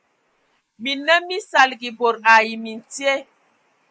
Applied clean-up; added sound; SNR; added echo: neural mask model Resemble Enhance denoiser.